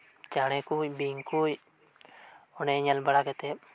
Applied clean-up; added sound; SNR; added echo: none; none; none; none.